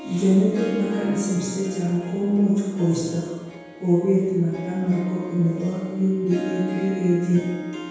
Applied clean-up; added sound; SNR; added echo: none; Harp; 13 dB; reverberation time 1.2 s.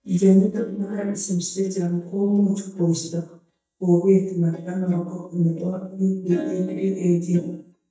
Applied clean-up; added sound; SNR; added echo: neural mask model DeepFilterNet 3.